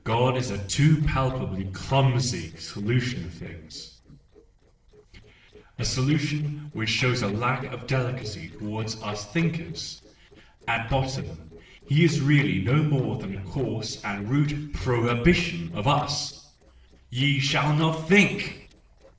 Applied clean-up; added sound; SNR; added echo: neural separator model SepFormer DNS4.